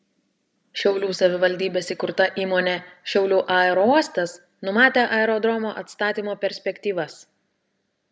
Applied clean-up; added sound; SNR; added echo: none; none; none; none.